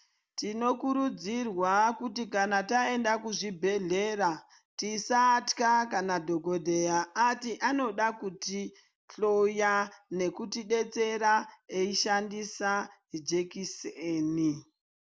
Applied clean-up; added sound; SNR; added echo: none; none; none; none.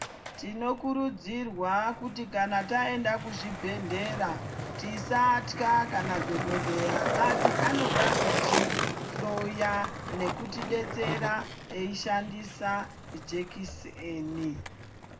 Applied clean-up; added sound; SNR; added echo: none; Skateboard; 2 dB; reverberation time 0.3 s.